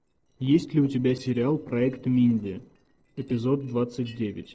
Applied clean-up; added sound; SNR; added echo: neural separator model SepFormer DNS4.